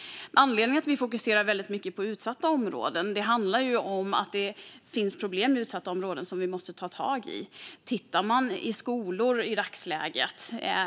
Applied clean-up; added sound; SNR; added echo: none; none; none; none.